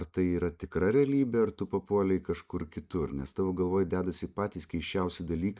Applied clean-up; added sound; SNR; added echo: neural mask model Resemble Enhance denoiser.